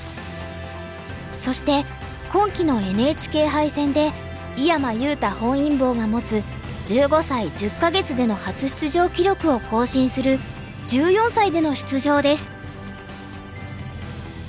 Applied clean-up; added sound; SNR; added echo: none; none; none; none.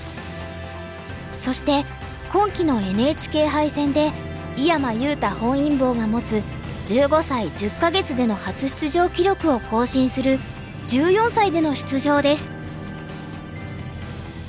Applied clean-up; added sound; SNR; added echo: none; Bowed string instrument; 18 dB; none.